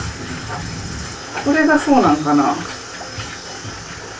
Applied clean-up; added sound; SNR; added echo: none; none; none; reverberation time 0.1 s.